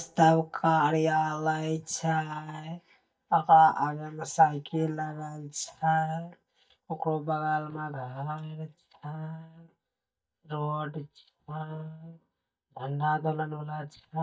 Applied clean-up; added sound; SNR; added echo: neural mask model DeepFilterNet 3.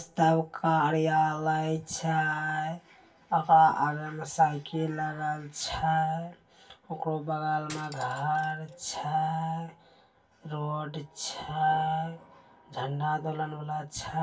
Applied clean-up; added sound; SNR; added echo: none; Cutlery, silverware; 20 dB; reverberation time 0.2 s.